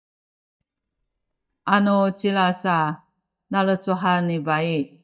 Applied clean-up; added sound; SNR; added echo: neural mask model DeepFilterNet 3.